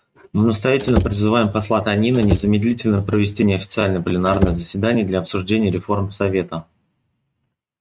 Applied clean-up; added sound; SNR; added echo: neural mask model RNNoise.